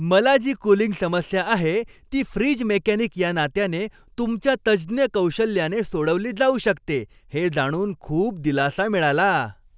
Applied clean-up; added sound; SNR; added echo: none; none; none; none.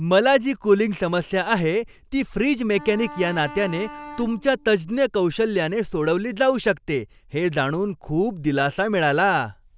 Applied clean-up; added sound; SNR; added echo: none; Bowed string instrument; 16 dB; none.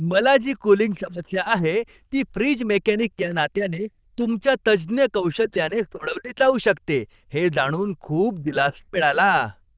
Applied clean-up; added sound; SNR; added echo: neural diffusion model UNIVERSE++.